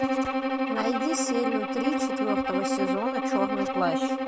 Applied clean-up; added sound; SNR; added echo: none; Bowed string instrument; -4 dB; none.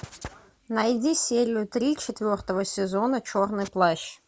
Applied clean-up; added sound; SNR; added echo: none; none; none; none.